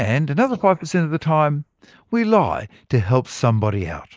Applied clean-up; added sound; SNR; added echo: neural mask model Resemble Enhance denoiser.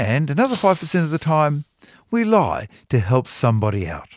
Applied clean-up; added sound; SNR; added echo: none; Shatter; 19 dB; none.